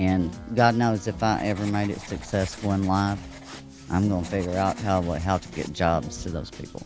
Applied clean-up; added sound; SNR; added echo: none; Drum kit + Writing; 16 dB; none.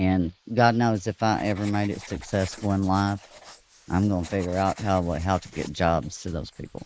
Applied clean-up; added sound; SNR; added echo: neural mask model Resemble Enhance denoiser.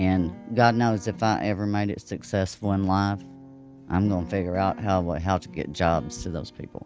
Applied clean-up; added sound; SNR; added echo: none; none; none; none.